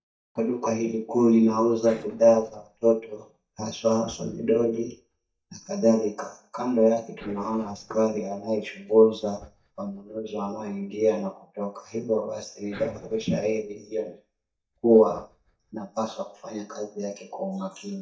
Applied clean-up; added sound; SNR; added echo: neural mask model DeepFilterNet 3.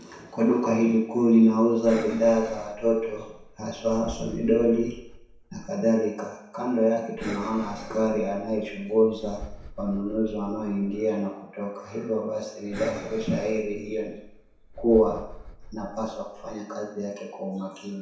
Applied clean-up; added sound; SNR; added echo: none; Breathing; 15 dB; reverberation time 0.7 s.